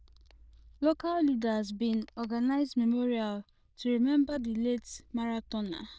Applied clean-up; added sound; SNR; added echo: neural diffusion model UNIVERSE++.